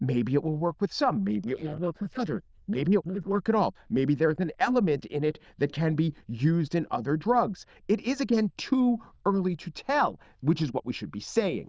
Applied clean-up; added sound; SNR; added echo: neural diffusion model UNIVERSE++.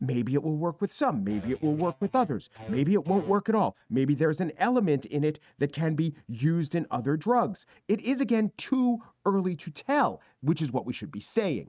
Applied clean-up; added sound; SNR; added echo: neural mask model RNNoise.